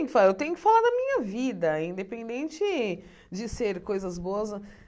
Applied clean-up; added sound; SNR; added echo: none; none; none; none.